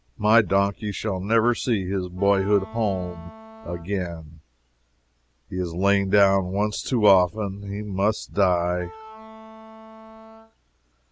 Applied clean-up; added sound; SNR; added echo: none; Wind instrument, woodwind instrument; 18 dB; none.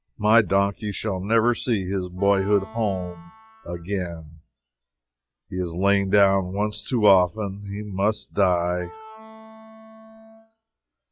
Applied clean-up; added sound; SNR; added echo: classical method log-MMSE.